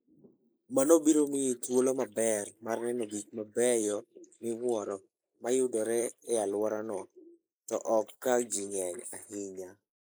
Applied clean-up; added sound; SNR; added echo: neural mask model Resemble Enhance denoiser.